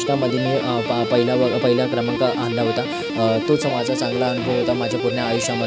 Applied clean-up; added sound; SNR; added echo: none; Guitar; 4 dB; none.